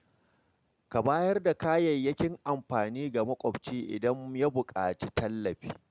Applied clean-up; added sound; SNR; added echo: none; none; none; none.